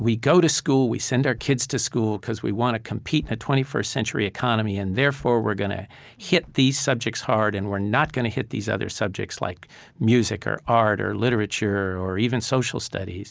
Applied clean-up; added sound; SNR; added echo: none; none; none; none.